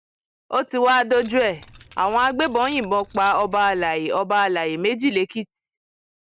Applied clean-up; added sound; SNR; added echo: none; Keys jangling; 7 dB; none.